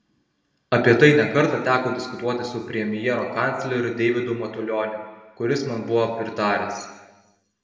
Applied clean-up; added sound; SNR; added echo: none; none; none; reverberation time 1.1 s.